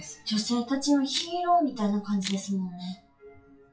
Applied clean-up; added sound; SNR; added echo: classical method WPE with log-MMSE.